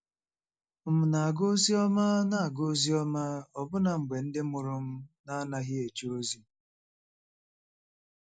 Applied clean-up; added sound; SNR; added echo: none; none; none; none.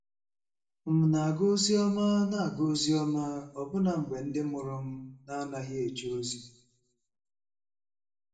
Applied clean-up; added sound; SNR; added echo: none; none; none; reverberation time 0.6 s.